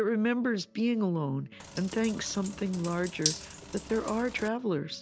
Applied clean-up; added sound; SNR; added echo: none; Bathtub (filling or washing); 9 dB; none.